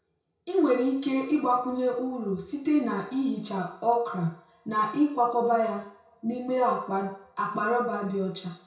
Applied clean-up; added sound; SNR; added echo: none; none; none; reverberation time 0.6 s.